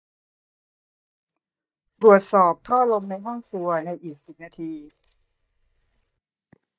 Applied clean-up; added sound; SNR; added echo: neural mask model DeepFilterNet 3.